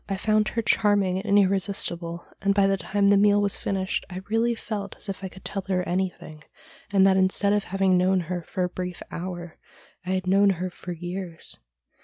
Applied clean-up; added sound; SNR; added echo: none; none; none; none.